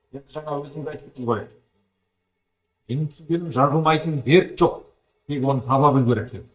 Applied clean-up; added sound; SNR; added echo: neural mask model DeepFilterNet 3.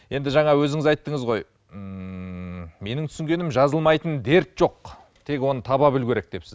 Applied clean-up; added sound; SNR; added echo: none; none; none; none.